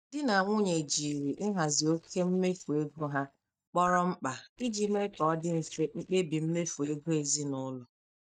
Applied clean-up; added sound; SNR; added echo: neural mask model DeepFilterNet 3.